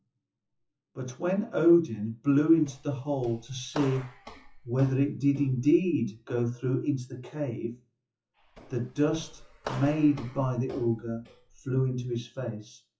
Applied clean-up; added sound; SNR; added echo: classical method WPE with log-MMSE.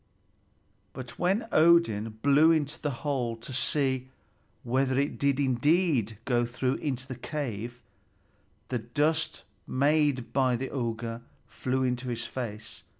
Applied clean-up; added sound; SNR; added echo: none; none; none; none.